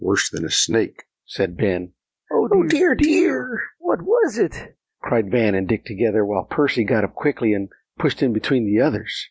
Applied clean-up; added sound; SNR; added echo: none; none; none; none.